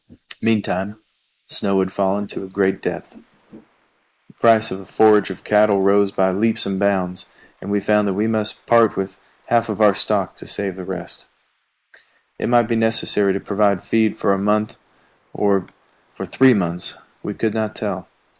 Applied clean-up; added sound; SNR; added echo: neural mask model Resemble Enhance denoiser.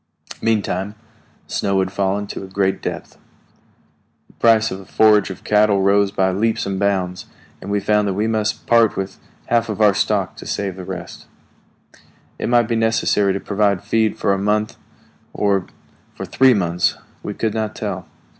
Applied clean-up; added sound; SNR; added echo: none; none; none; none.